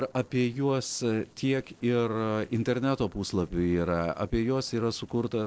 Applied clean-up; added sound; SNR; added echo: neural separator model SepFormer DNS4.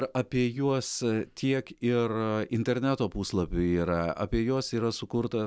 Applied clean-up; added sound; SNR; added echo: none; none; none; none.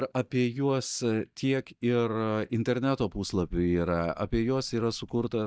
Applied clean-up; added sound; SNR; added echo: neural mask model DeepFilterNet 3.